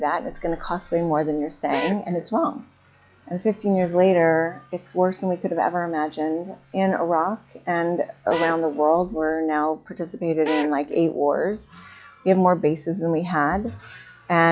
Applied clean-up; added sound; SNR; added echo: classical method log-MMSE.